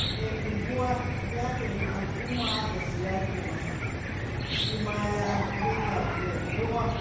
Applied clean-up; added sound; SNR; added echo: none; Cricket / Chicken, rooster; -3 dB; reverberation time 1.0 s.